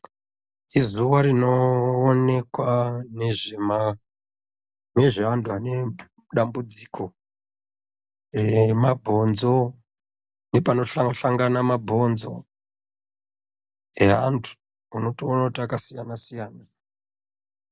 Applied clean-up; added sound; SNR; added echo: none; none; none; none.